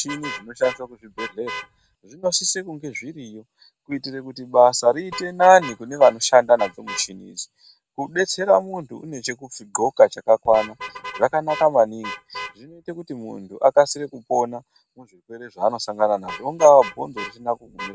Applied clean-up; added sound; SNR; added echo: none; Vehicle horn, car horn, honking; 17 dB; none.